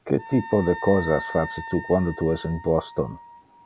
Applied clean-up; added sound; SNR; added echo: none; Wind instrument, woodwind instrument; 13 dB; none.